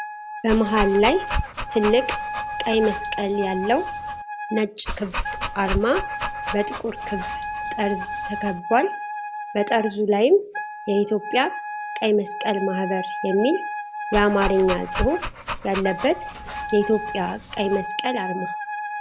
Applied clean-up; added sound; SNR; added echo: none; Wind instrument, woodwind instrument + Dog; 6 dB; none.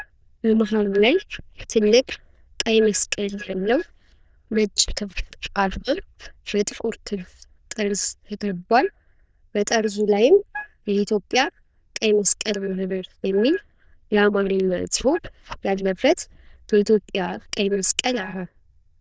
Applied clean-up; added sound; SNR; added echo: neural diffusion model UNIVERSE++.